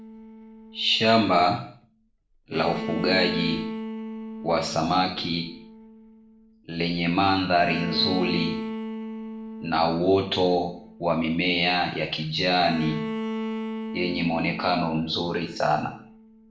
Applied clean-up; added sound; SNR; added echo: none; Bowed string instrument; 9 dB; reverberation time 0.5 s.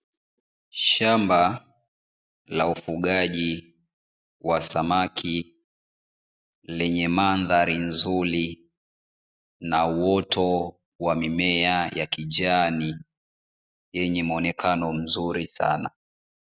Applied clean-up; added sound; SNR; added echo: none; none; none; none.